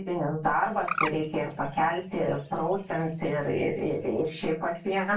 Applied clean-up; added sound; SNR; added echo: none; Bird; 11 dB; reverberation time 0.2 s.